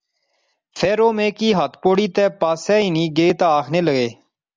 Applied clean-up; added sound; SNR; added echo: none; none; none; none.